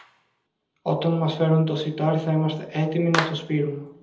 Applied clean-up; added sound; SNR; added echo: none; Clapping; 12 dB; reverberation time 0.9 s.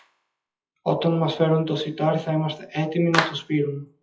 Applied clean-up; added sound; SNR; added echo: classical method WPE with log-MMSE.